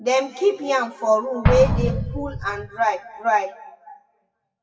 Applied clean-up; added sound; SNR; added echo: classical method WPE with log-MMSE.